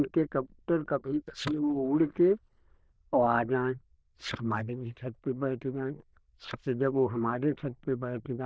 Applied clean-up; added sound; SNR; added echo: neural diffusion model UNIVERSE++.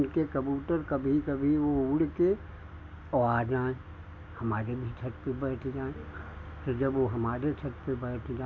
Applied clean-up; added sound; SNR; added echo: none; none; none; none.